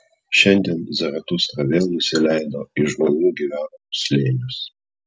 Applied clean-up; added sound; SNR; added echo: none; none; none; none.